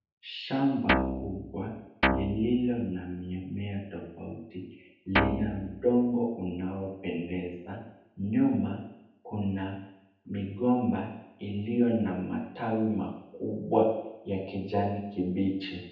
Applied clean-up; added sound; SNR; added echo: none; Guitar; 0 dB; reverberation time 0.8 s.